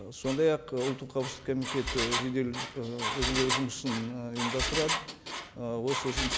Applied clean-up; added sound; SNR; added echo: none; Engine; 3 dB; none.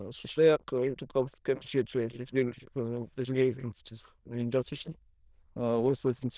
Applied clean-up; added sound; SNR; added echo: neural diffusion model UNIVERSE++.